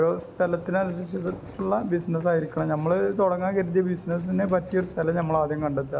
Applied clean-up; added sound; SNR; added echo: none; Run + Thunder; 19 dB; none.